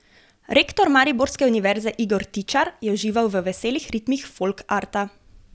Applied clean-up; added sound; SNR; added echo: none; none; none; none.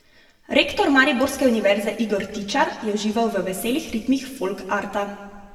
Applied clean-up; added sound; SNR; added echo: none; none; none; reverberation time 1.6 s.